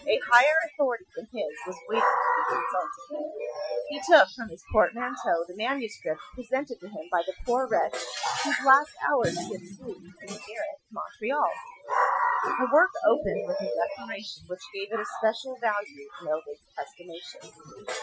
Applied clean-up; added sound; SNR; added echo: classical method Wiener filter.